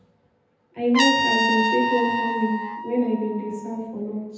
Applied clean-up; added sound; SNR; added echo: none; Trumpet; 1 dB; reverberation time 0.8 s.